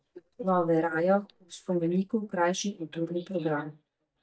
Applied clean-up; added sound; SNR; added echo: neural mask model DeepFilterNet 3.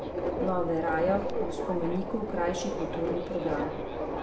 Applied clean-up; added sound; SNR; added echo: none; Subway, metro, underground; 2 dB; reverberation time 0.6 s.